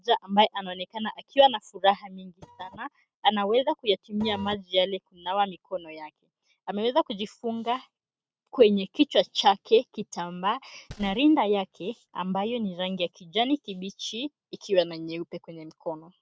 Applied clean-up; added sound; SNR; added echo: neural mask model RNNoise.